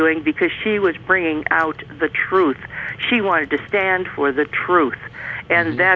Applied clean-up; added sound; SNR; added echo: none; none; none; none.